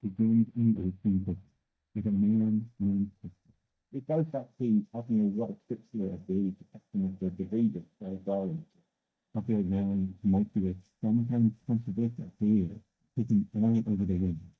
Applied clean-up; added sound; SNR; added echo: neural mask model DeepFilterNet 3.